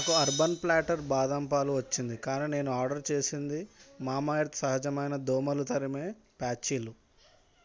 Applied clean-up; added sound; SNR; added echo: none; none; none; none.